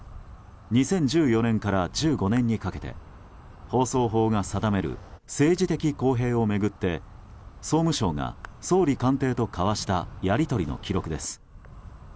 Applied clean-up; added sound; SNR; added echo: none; Insect; 17 dB; none.